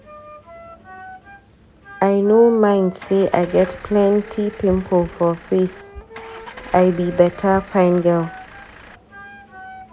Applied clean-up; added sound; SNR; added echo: none; Wind instrument, woodwind instrument + Engine starting / Car; 19 dB; none.